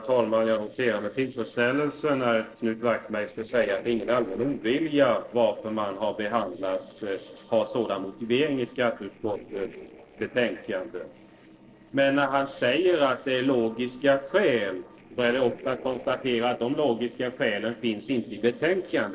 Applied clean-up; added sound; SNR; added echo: neural separator model SepFormer DNS4.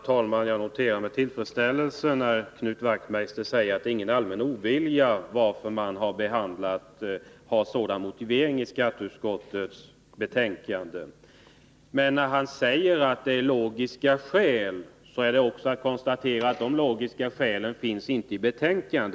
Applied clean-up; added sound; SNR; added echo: none; none; none; none.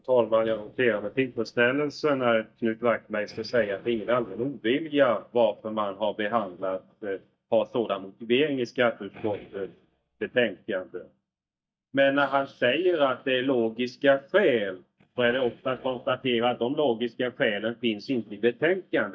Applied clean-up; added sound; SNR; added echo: neural mask model DeepFilterNet 3.